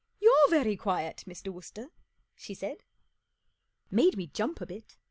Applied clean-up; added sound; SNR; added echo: none; none; none; none.